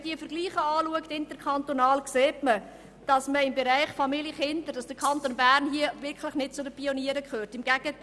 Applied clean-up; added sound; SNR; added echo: none; Rattle (instrument); 15 dB; none.